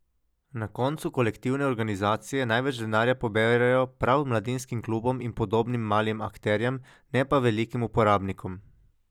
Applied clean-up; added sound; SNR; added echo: none; none; none; none.